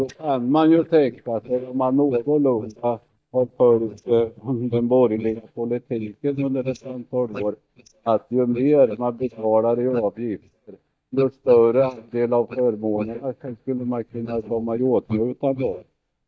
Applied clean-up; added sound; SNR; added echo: neural mask model DeepFilterNet 3.